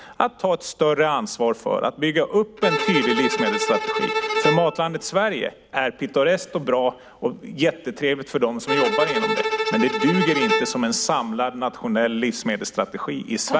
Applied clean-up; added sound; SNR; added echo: none; Bowed string instrument; 2 dB; none.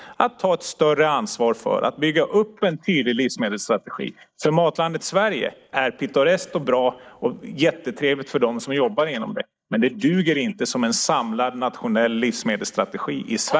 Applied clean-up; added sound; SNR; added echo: neural mask model Resemble Enhance denoiser.